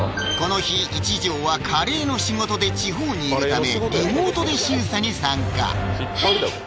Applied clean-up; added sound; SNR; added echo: none; none; none; none.